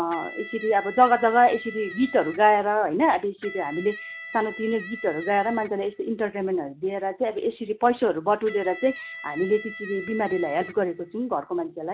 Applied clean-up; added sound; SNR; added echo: none; Electric guitar; 15 dB; none.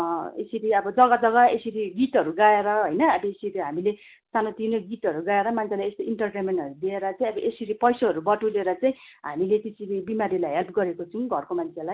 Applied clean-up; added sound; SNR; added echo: none; none; none; none.